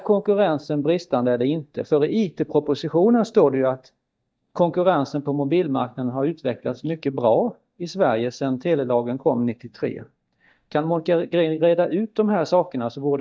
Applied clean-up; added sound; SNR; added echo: neural mask model DeepFilterNet 3.